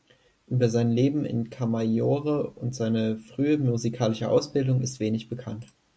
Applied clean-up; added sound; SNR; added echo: none; none; none; none.